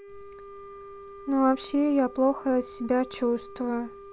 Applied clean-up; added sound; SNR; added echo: none; Wind instrument, woodwind instrument; 17 dB; none.